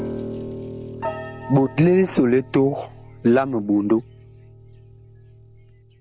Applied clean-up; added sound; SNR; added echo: none; Piano; 13 dB; none.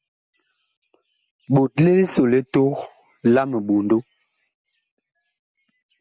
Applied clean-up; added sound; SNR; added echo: none; none; none; none.